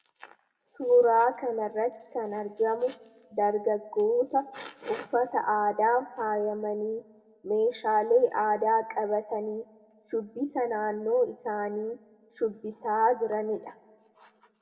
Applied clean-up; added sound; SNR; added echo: none; none; none; reverberation time 0.8 s.